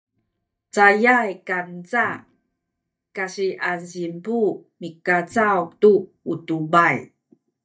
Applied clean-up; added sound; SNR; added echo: neural mask model DeepFilterNet 3.